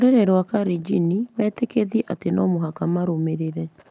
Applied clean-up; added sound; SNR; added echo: none; none; none; none.